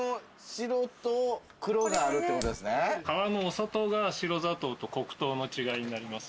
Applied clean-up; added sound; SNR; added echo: none; Fire; 17 dB; none.